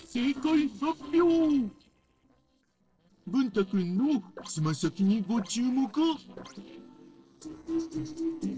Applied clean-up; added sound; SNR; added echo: neural separator model SepFormer DNS4.